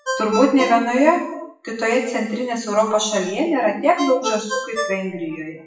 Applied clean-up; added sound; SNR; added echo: classical method WPE with log-MMSE.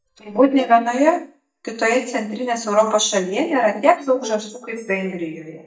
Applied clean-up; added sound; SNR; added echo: neural mask model DeepFilterNet 3.